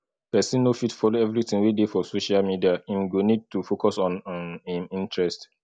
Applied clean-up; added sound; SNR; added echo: none; none; none; none.